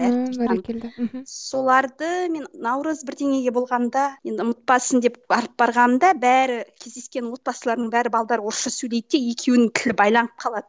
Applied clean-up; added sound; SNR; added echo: none; none; none; none.